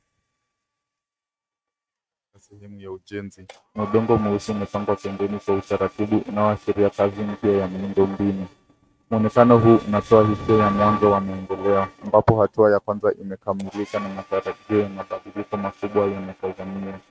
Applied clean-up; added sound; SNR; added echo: neural mask model RNNoise.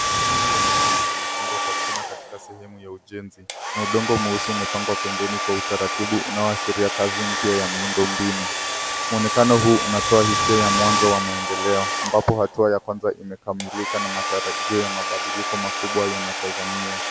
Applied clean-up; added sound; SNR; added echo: none; Domestic sounds, home sounds; 0 dB; none.